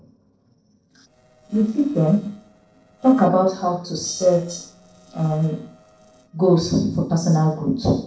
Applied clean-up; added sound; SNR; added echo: neural separator model SepFormer DNS4.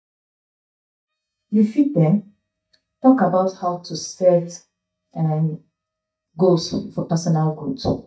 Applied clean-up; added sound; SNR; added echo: neural mask model DeepFilterNet 3.